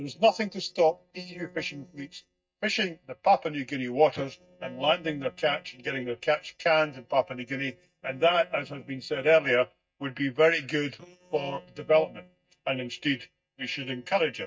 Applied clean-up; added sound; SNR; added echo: neural mask model DeepFilterNet 3.